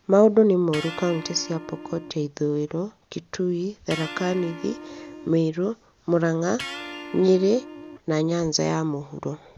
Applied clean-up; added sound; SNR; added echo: none; Electric guitar; 15 dB; none.